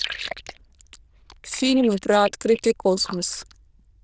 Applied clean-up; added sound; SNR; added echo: neural diffusion model UNIVERSE++.